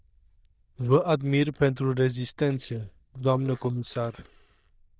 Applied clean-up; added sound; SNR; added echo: neural diffusion model UNIVERSE++.